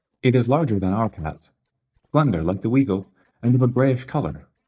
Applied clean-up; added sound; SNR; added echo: neural mask model DeepFilterNet 3.